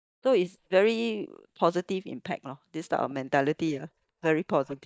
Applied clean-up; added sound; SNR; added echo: neural mask model DeepFilterNet 3.